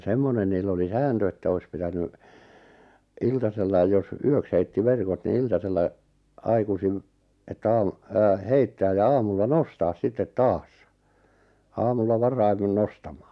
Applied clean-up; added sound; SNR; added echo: none; none; none; none.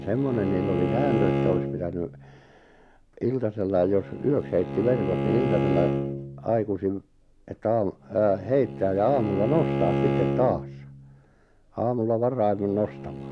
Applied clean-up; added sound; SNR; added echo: none; Bowed string instrument; 4 dB; none.